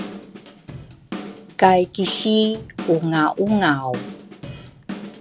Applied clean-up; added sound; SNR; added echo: none; Drum / Drum kit; 13 dB; none.